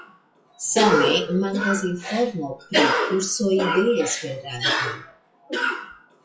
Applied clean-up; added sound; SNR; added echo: classical method WPE with log-MMSE.